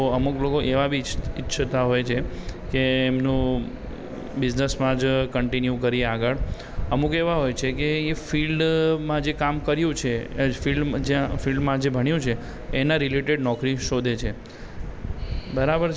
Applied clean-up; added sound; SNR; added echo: none; none; none; none.